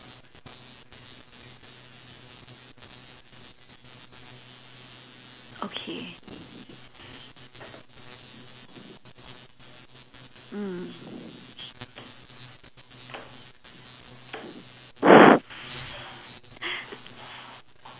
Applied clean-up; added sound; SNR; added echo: none; none; none; none.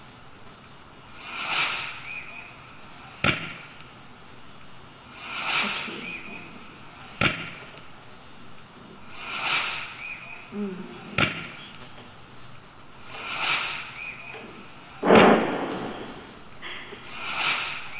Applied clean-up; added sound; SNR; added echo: none; Fireworks; 2 dB; reverberation time 2.2 s.